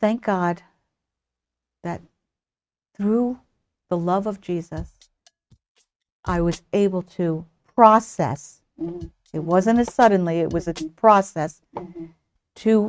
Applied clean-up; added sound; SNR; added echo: neural mask model RNNoise.